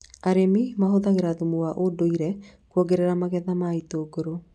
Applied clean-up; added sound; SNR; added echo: none; none; none; none.